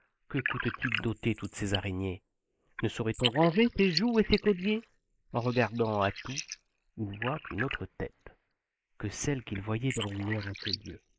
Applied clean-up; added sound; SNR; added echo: neural mask model Resemble Enhance denoiser.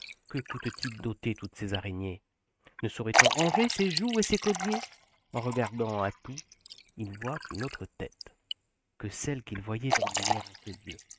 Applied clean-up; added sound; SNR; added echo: neural mask model RNNoise.